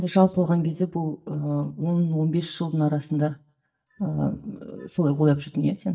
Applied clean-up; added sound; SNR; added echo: neural mask model DeepFilterNet 3.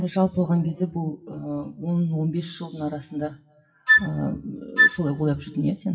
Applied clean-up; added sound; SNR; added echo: classical method WPE with log-MMSE.